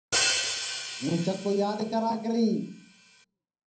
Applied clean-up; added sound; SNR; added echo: none; Hi-hat; 2 dB; reverberation time 0.6 s.